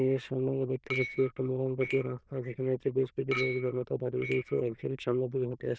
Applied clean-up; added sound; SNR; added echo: neural diffusion model UNIVERSE++.